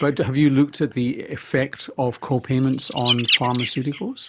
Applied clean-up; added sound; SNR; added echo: neural mask model Resemble Enhance denoiser.